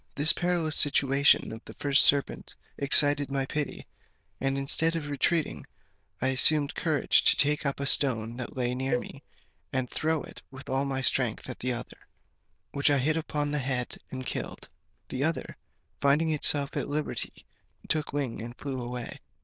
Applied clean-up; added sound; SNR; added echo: neural diffusion model UNIVERSE++.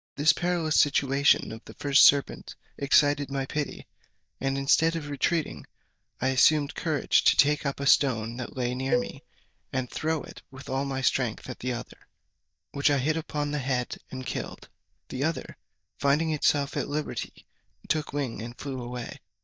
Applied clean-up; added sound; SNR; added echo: neural mask model DeepFilterNet 3.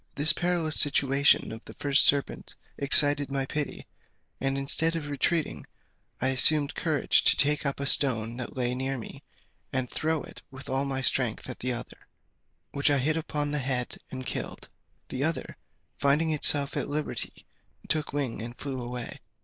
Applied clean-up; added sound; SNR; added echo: neural mask model Resemble Enhance denoiser.